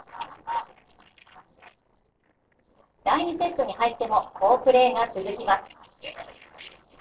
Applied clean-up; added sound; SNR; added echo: neural separator model SepFormer DNS4.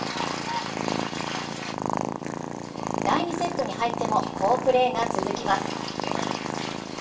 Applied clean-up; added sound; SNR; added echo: none; Purr; 2 dB; reverberation time 0.3 s.